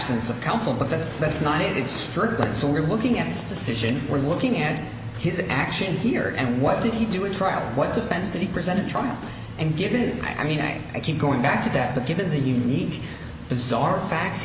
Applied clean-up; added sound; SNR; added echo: none; Drum kit; 20 dB; none.